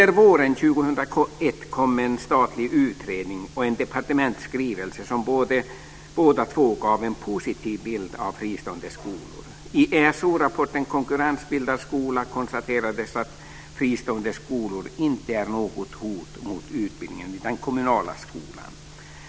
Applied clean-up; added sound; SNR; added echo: none; none; none; none.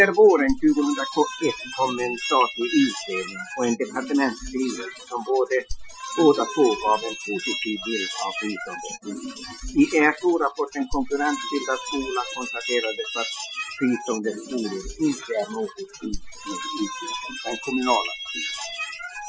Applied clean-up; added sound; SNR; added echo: classical method Wiener filter.